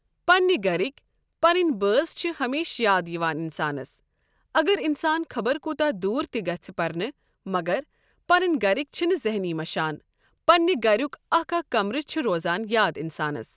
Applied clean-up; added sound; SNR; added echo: none; none; none; none.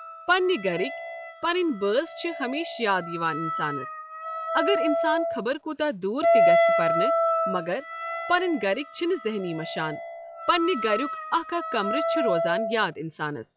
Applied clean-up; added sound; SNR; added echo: classical method log-MMSE.